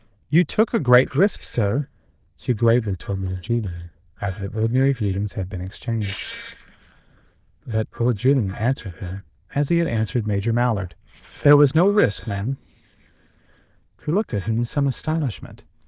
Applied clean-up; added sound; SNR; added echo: neural diffusion model UNIVERSE++.